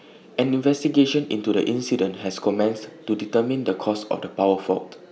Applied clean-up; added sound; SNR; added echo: none; none; none; none.